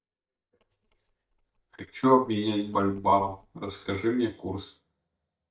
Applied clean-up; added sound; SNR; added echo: neural mask model DeepFilterNet 3.